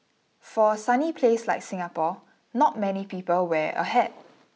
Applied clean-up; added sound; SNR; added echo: none; none; none; none.